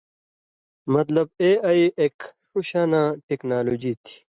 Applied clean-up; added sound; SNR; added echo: none; none; none; none.